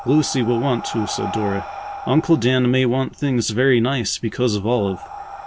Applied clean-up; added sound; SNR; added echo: none; Breathing; 13 dB; none.